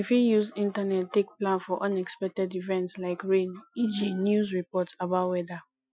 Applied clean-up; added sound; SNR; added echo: classical method Wiener filter.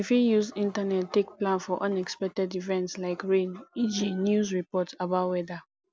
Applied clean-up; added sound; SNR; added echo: none; none; none; none.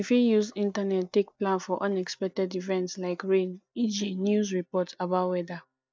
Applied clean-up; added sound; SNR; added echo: neural mask model DeepFilterNet 3.